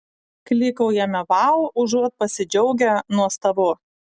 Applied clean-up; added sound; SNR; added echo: none; none; none; none.